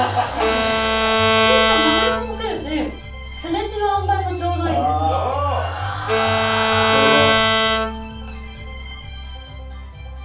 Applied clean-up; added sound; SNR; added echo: none; Bowed string instrument; -3 dB; reverberation time 0.3 s.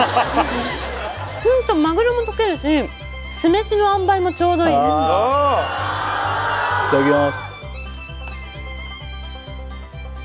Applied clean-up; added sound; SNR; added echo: none; none; none; none.